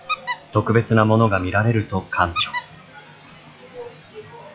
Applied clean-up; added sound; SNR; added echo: classical method log-MMSE.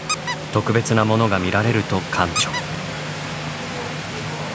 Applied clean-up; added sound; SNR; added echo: none; Squeak; 11 dB; none.